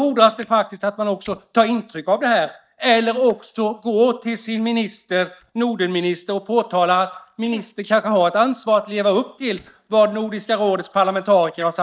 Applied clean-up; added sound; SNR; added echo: neural mask model DeepFilterNet 3.